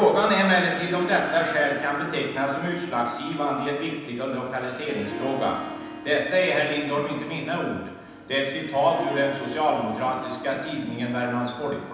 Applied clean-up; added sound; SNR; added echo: none; Harp; 13 dB; reverberation time 1.1 s.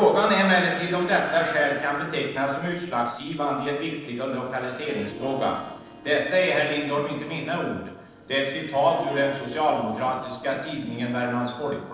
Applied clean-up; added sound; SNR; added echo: neural separator model SepFormer DNS4.